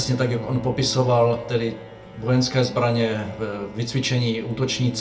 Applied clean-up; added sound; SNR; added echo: none; Bowed string instrument; 15 dB; reverberation time 0.2 s.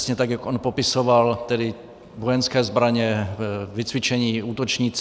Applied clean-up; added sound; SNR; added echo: none; none; none; none.